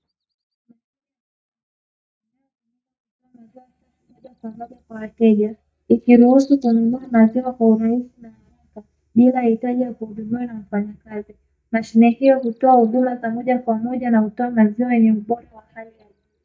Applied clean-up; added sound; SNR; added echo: neural mask model DeepFilterNet 3.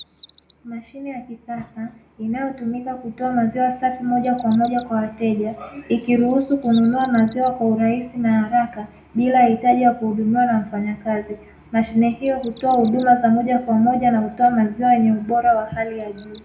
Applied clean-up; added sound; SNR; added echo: none; Bird vocalization, bird call, bird song; 19 dB; reverberation time 0.3 s.